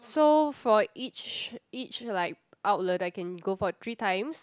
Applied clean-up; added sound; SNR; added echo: none; none; none; none.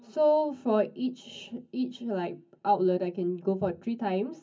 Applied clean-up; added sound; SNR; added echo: none; none; none; reverberation time 0.3 s.